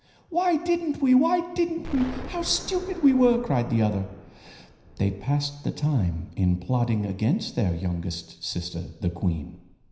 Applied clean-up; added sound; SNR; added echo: none; Explosion; 18 dB; reverberation time 0.9 s.